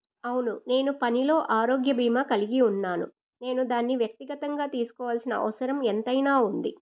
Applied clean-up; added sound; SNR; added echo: none; none; none; none.